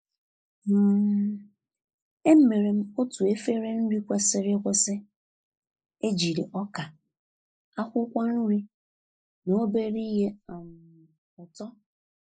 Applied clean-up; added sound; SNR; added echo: neural mask model Resemble Enhance denoiser.